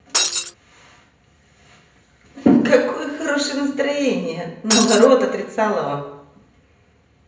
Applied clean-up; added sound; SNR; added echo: none; Shatter; 0 dB; reverberation time 0.8 s.